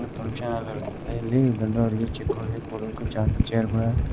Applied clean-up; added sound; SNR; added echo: none; Boiling; 12 dB; none.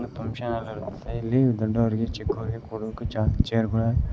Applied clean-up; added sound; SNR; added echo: none; none; none; none.